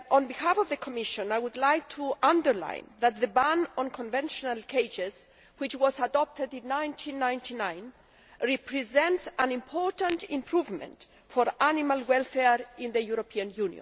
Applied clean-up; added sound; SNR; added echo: none; Tap / Glass; 17 dB; none.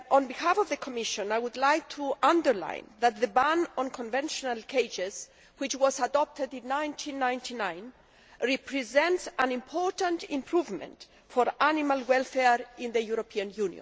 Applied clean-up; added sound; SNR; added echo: none; none; none; none.